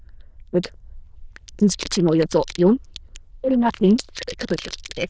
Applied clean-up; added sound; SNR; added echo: neural diffusion model UNIVERSE++.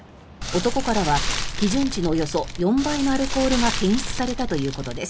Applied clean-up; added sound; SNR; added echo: none; Fire; 3 dB; none.